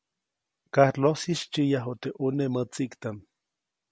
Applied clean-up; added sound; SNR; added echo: none; none; none; none.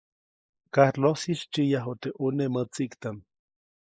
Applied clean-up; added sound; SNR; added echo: neural mask model Resemble Enhance denoiser.